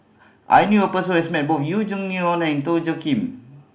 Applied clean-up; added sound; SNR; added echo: none; none; none; none.